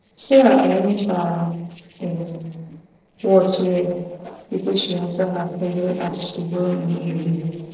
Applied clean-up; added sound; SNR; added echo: neural separator model SepFormer DNS4.